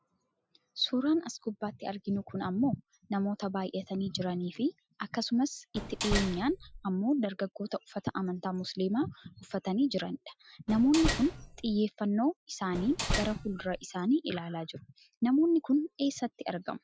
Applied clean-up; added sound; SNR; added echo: classical method Wiener filter.